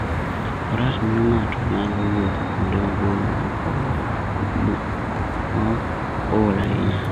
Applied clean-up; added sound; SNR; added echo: none; Traffic noise, roadway noise; 1 dB; none.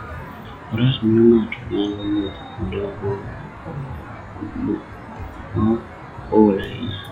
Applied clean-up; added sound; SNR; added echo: classical method log-MMSE.